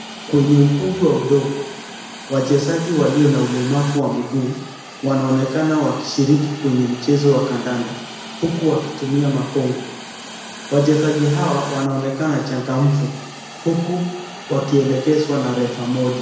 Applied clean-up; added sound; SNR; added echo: none; Hiss; 15 dB; reverberation time 0.9 s.